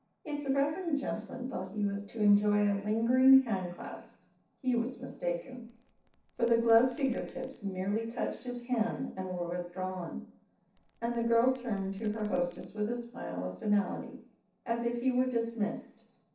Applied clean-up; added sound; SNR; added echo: neural separator model SepFormer DNS4.